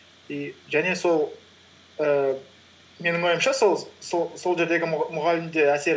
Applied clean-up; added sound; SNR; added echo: none; none; none; none.